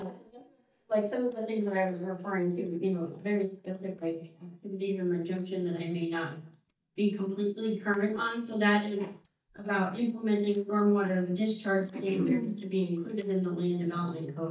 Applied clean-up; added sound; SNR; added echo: neural mask model DeepFilterNet 3.